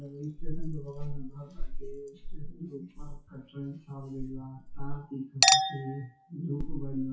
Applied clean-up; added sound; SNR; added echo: classical method WPE with log-MMSE.